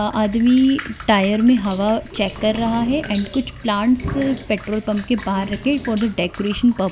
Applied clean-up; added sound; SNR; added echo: none; Drip; 17 dB; none.